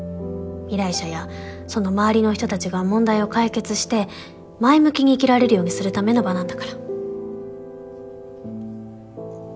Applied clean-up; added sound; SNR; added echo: none; none; none; none.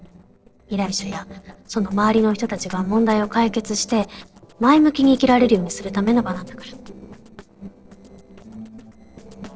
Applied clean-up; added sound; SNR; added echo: neural separator model SepFormer DNS4.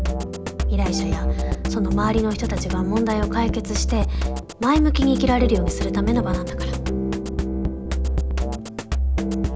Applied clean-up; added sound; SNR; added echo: none; Drum kit; -2 dB; none.